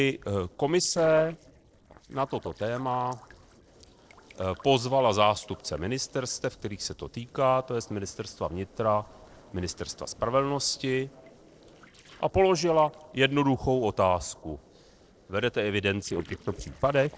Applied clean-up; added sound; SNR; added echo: neural separator model SepFormer DNS4.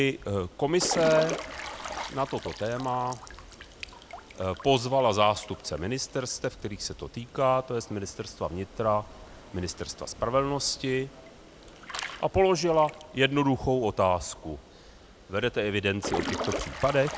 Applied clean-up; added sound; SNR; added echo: none; Drip / Trickle, dribble / Water / Splash, splatter; 12 dB; none.